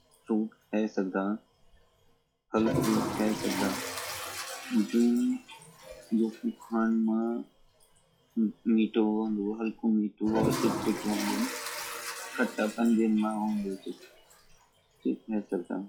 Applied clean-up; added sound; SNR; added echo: classical method log-MMSE.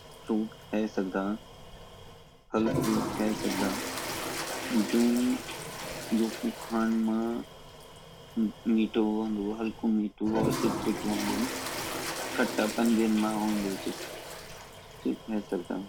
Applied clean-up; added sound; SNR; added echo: none; Toilet flush; 6 dB; none.